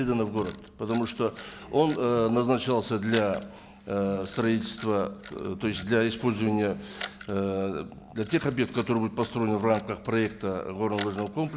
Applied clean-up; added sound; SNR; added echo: none; Camera; 16 dB; none.